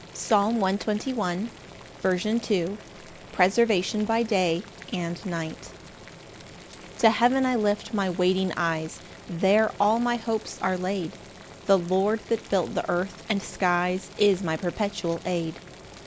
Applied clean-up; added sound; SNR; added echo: none; Boiling; 18 dB; none.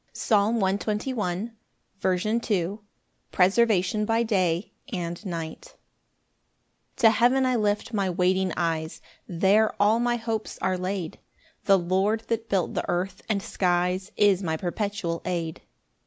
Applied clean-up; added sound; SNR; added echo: none; none; none; none.